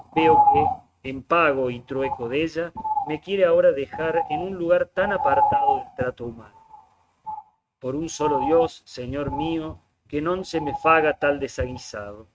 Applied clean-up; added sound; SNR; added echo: neural mask model RNNoise.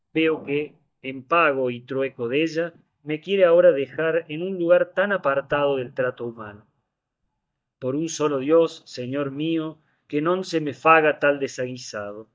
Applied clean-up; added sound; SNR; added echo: neural mask model DeepFilterNet 3.